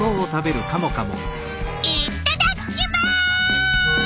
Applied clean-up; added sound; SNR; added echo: none; Wind instrument, woodwind instrument; 14 dB; none.